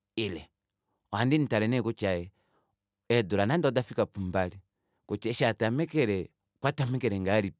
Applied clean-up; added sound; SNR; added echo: none; none; none; none.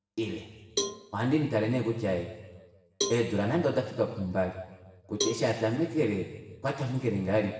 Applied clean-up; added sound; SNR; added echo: none; Cowbell; 10 dB; reverberation time 1.2 s.